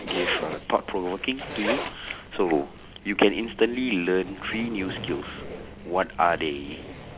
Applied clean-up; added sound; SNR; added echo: none; Zipper (clothing); 9 dB; none.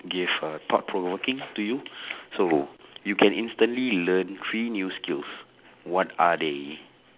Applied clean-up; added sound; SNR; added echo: none; none; none; none.